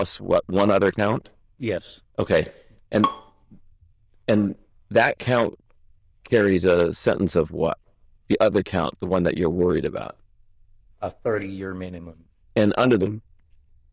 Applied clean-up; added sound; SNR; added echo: neural diffusion model UNIVERSE++.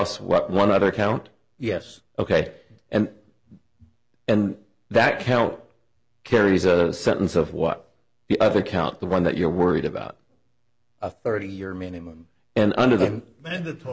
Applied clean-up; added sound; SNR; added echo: none; none; none; none.